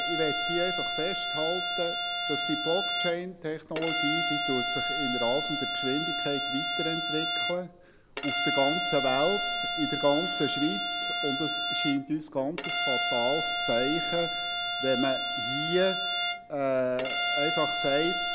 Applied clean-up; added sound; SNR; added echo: none; Bowed string instrument; -1 dB; none.